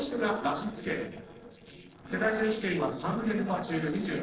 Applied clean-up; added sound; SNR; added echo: neural separator model SepFormer DNS4.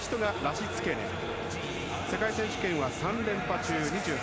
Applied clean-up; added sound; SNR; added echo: none; none; none; none.